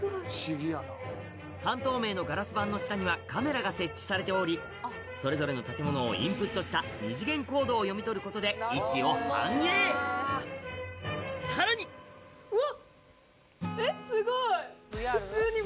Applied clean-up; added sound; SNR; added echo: none; Acoustic guitar / Strum; 18 dB; none.